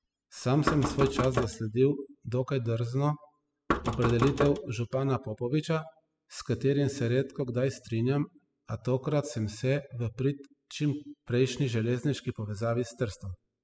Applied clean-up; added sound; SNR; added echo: classical method spectral subtraction.